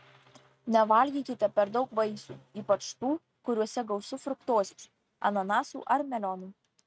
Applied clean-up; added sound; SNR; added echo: neural mask model RNNoise.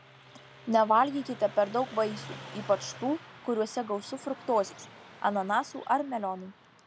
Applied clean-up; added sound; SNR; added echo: none; Car passing by; 18 dB; none.